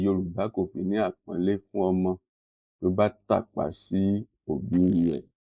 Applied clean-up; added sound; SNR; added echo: neural mask model Resemble Enhance denoiser.